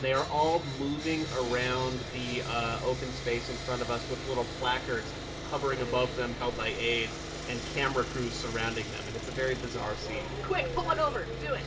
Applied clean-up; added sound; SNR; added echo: none; Sawing; 6 dB; reverberation time 0.4 s.